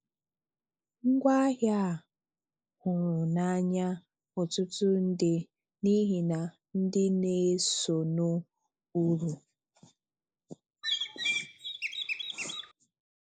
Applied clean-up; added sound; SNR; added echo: neural mask model Resemble Enhance denoiser.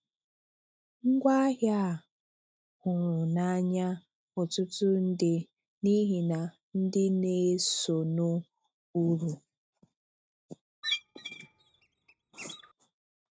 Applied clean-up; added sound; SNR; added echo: neural mask model RNNoise.